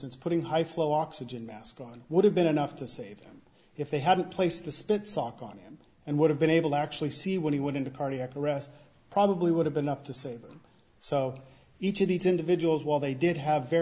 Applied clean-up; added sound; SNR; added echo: none; none; none; none.